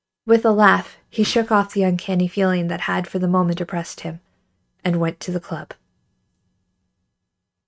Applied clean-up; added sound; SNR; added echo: neural mask model RNNoise.